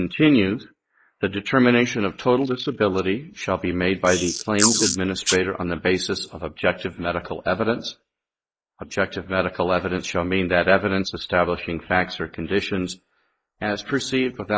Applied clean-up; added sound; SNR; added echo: neural mask model Resemble Enhance denoiser.